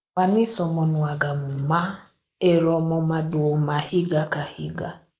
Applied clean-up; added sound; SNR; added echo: neural mask model Resemble Enhance denoiser.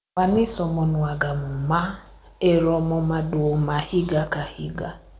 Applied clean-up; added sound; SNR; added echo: none; none; none; none.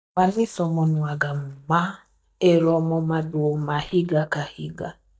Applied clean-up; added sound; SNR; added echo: neural mask model DeepFilterNet 3.